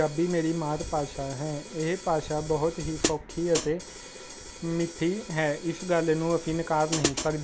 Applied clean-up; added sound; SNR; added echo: none; Hi-hat; 9 dB; none.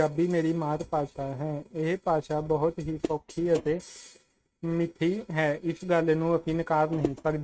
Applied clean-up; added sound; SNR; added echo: neural mask model RNNoise.